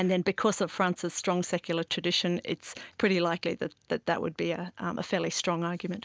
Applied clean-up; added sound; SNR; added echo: none; none; none; none.